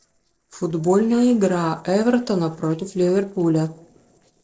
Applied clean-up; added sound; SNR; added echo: neural separator model SepFormer DNS4.